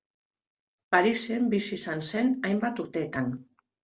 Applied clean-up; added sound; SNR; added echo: none; none; none; none.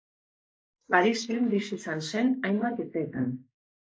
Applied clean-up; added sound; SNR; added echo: neural mask model Resemble Enhance denoiser.